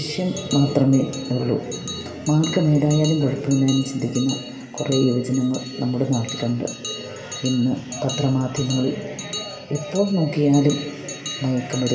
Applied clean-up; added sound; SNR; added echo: none; Bell; 14 dB; reverberation time 2.0 s.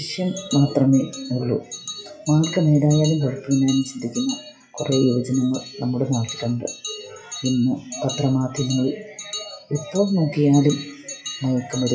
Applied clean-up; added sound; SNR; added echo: classical method WPE with log-MMSE.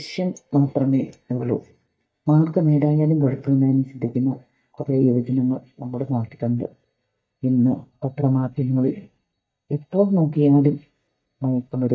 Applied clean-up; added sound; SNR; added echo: neural mask model DeepFilterNet 3.